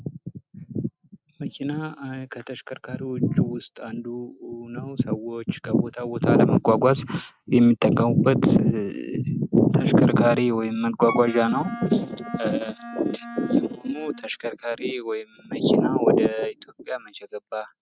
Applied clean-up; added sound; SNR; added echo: neural mask model RNNoise.